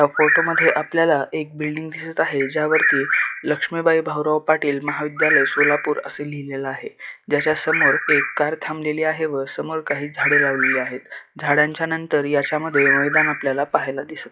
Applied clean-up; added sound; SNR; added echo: classical method log-MMSE.